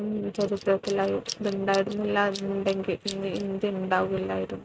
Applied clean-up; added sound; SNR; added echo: neural mask model RNNoise.